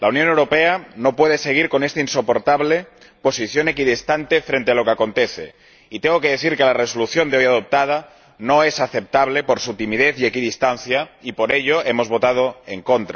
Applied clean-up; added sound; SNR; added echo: none; none; none; none.